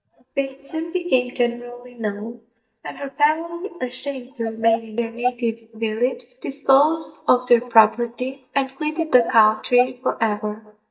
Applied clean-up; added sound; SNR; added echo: neural mask model DeepFilterNet 3.